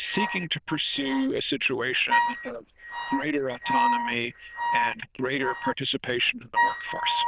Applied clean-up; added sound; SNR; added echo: neural diffusion model UNIVERSE++.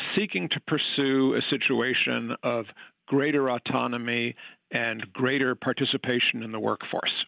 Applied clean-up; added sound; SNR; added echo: none; none; none; none.